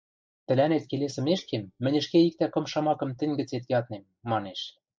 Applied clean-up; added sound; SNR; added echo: neural mask model DeepFilterNet 3.